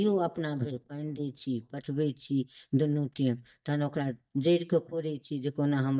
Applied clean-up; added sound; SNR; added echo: neural mask model DeepFilterNet 3.